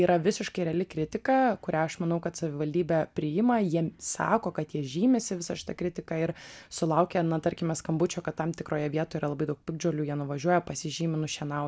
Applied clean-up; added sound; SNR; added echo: none; none; none; none.